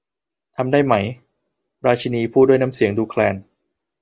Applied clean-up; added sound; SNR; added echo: none; none; none; none.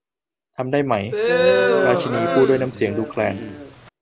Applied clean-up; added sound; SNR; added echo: none; Crowd; -3 dB; none.